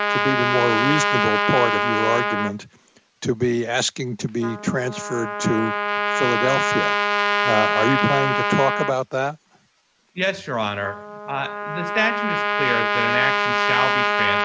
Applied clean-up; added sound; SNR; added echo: none; Trumpet; -1 dB; none.